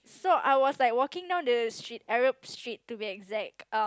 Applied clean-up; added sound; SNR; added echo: none; none; none; none.